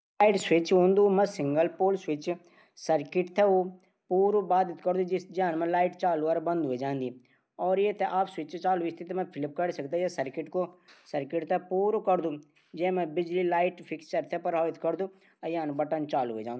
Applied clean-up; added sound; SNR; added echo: none; none; none; none.